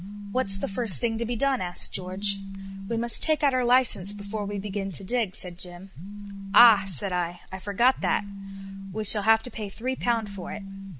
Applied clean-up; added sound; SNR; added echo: none; Telephone; 12 dB; none.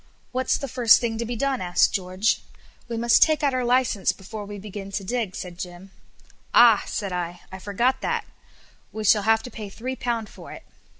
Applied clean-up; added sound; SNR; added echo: none; none; none; none.